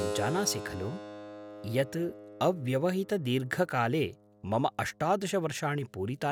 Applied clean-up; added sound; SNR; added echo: none; Keyboard (musical); 12 dB; none.